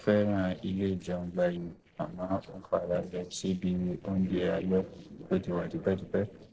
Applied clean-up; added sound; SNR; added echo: neural separator model SepFormer DNS4.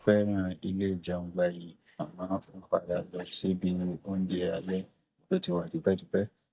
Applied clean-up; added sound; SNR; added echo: neural mask model DeepFilterNet 3.